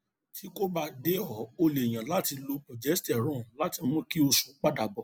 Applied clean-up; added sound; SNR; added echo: none; none; none; none.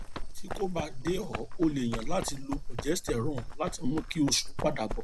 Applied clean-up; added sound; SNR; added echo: none; Run; 2 dB; none.